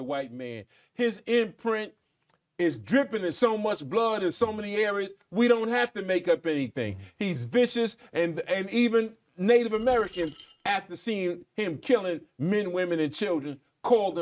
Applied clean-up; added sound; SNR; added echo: neural mask model RNNoise.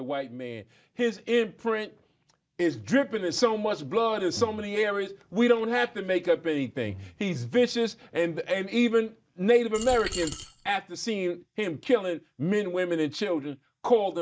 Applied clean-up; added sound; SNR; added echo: neural mask model DeepFilterNet 3.